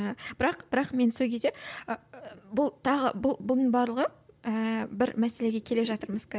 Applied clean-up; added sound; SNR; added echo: none; none; none; none.